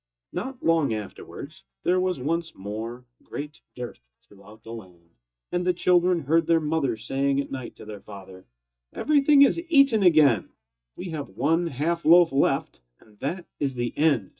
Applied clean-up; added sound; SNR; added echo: neural mask model DeepFilterNet 3.